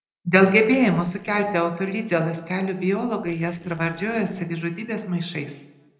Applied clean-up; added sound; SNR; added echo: neural separator model SepFormer DNS4.